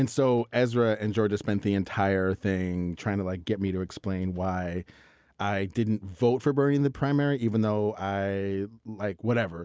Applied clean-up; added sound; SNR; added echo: none; none; none; none.